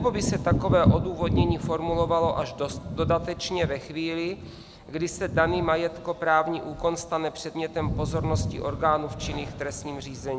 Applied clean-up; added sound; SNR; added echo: none; Thunder / Wind; 3 dB; none.